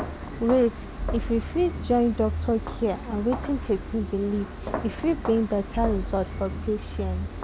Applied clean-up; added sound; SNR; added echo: none; Walk, footsteps; 6 dB; none.